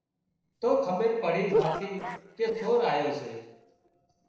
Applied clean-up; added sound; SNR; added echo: neural separator model SepFormer DNS4.